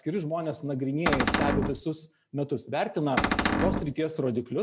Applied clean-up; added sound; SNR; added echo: none; Cupboard open or close; -3 dB; none.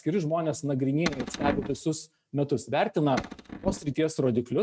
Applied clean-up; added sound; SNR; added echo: neural mask model RNNoise.